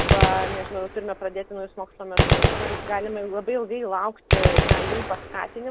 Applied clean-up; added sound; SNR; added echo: none; Gunshot, gunfire; -5 dB; none.